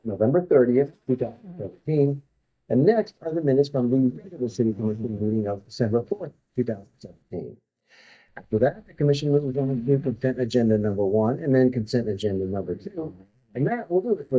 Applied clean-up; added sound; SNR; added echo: neural mask model DeepFilterNet 3.